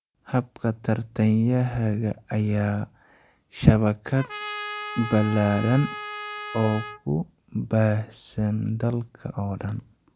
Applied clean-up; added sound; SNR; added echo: none; Trumpet; 10 dB; none.